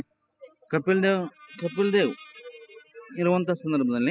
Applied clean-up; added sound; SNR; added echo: classical method spectral subtraction.